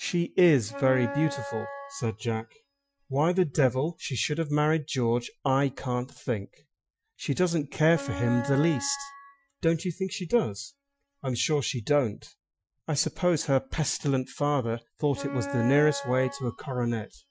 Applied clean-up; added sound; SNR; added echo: classical method Wiener filter.